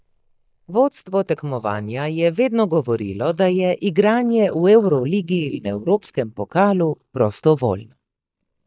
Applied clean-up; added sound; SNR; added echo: neural mask model DeepFilterNet 3.